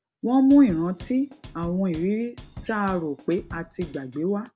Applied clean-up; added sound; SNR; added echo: none; Drum / Drum kit; 19 dB; none.